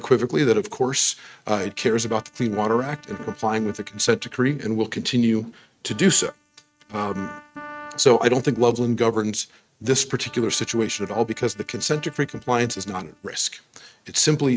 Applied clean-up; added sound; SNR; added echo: neural mask model RNNoise.